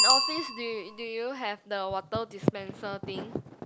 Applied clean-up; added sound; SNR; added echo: none; Bicycle bell; -1 dB; none.